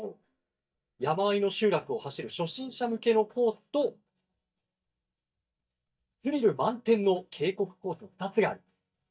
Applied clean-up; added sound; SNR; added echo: neural mask model DeepFilterNet 3.